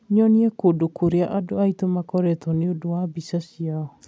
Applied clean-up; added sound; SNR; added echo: none; none; none; none.